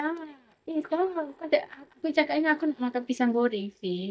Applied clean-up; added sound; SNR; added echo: neural mask model DeepFilterNet 3.